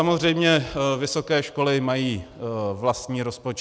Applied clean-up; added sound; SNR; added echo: none; none; none; none.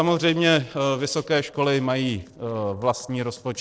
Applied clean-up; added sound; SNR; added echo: neural separator model SepFormer DNS4.